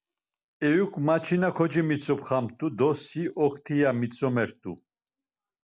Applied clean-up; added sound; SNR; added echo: none; none; none; none.